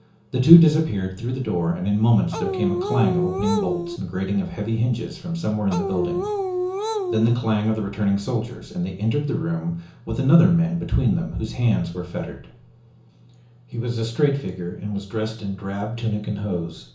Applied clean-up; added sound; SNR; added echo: none; Dog; 3 dB; reverberation time 0.7 s.